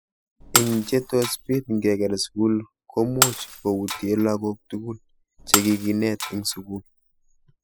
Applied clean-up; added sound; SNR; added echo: classical method spectral subtraction.